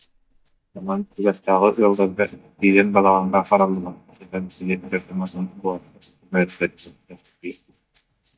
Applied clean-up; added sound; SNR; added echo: neural mask model DeepFilterNet 3.